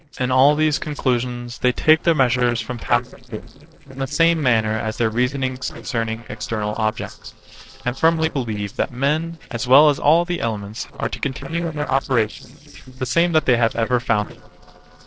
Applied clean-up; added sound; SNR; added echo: neural separator model SepFormer DNS4.